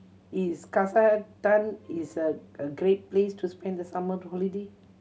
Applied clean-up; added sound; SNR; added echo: none; none; none; none.